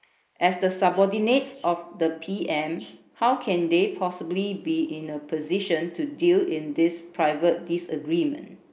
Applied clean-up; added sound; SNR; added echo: neural mask model Resemble Enhance denoiser.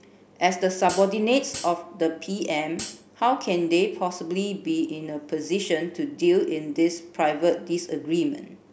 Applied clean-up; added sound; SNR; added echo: none; Hi-hat; 13 dB; none.